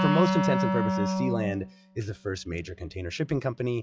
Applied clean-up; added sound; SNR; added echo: classical method log-MMSE.